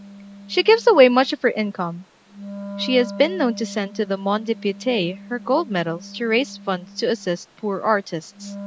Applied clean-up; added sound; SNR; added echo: none; Wind instrument, woodwind instrument; 16 dB; none.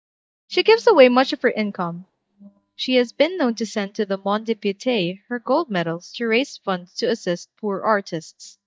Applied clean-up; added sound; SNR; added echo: neural mask model DeepFilterNet 3.